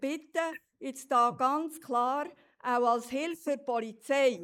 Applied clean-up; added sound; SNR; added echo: neural mask model Resemble Enhance denoiser.